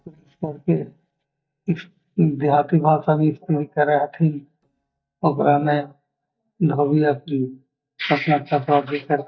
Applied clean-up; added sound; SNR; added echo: neural mask model DeepFilterNet 3.